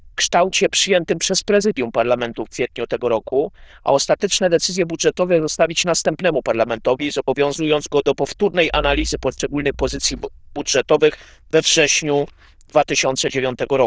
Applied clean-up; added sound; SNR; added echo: neural diffusion model UNIVERSE++.